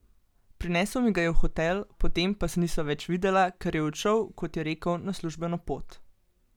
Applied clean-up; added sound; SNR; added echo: none; none; none; none.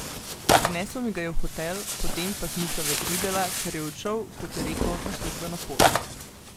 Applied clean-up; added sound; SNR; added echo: none; Tearing; -2 dB; none.